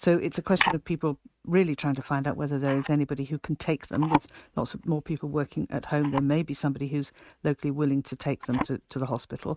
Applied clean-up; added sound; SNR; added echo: neural mask model RNNoise.